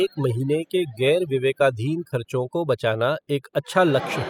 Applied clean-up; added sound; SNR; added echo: classical method spectral subtraction.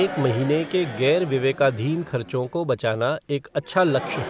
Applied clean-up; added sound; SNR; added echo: none; Crowd; 13 dB; none.